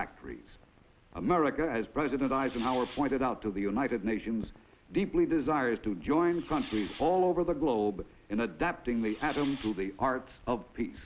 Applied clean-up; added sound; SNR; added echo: none; Fireworks; 16 dB; none.